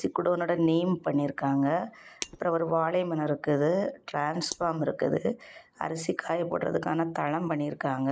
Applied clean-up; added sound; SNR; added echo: neural mask model Resemble Enhance denoiser.